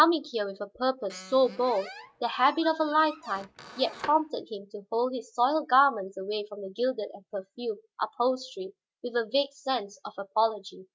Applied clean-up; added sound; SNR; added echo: none; Squeak; 16 dB; none.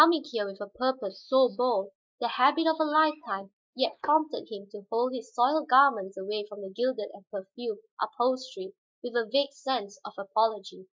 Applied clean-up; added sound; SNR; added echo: neural mask model Resemble Enhance denoiser.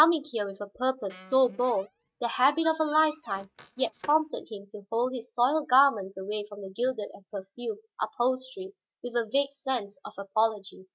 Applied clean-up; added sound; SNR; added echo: neural mask model RNNoise.